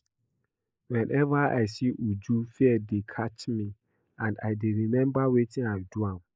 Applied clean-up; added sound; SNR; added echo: neural mask model Resemble Enhance denoiser.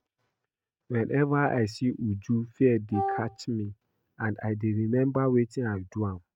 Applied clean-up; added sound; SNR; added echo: neural mask model RNNoise.